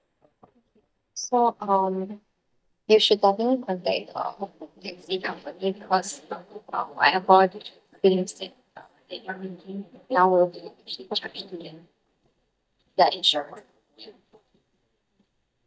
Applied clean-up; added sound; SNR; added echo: neural mask model DeepFilterNet 3.